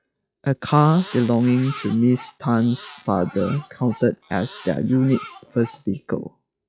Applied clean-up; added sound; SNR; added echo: classical method log-MMSE.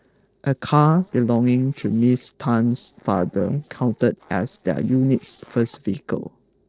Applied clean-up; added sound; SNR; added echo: neural separator model SepFormer DNS4.